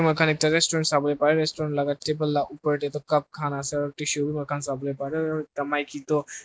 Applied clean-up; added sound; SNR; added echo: none; none; none; none.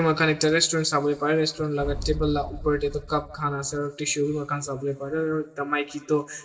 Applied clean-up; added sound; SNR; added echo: none; Boom; 9 dB; reverberation time 1.5 s.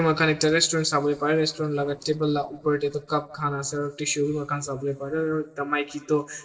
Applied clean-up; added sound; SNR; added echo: neural separator model SepFormer DNS4.